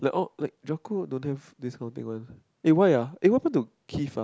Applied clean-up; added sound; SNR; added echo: none; none; none; none.